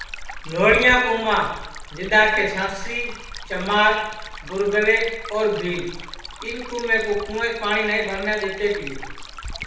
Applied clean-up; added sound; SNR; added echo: none; Stream; 11 dB; reverberation time 0.9 s.